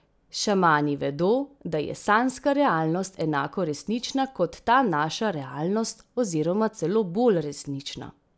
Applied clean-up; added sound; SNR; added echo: none; none; none; none.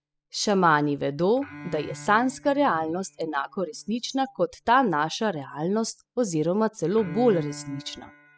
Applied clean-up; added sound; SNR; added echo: classical method spectral subtraction.